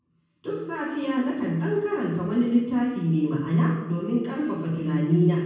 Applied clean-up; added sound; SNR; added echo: none; none; none; reverberation time 1.1 s.